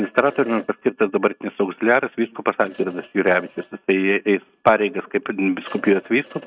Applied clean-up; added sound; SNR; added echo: neural mask model RNNoise.